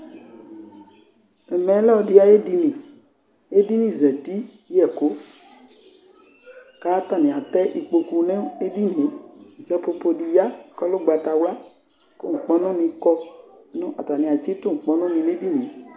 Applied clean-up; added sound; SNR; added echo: none; none; none; none.